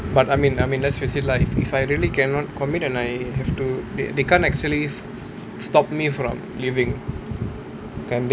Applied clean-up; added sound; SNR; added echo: none; none; none; none.